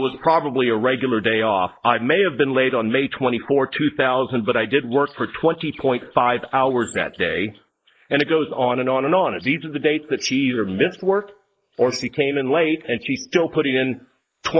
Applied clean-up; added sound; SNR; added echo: neural mask model Resemble Enhance denoiser.